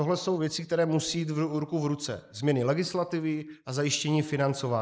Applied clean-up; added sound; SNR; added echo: neural mask model Resemble Enhance denoiser.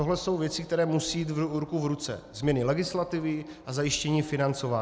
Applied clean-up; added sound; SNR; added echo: none; none; none; none.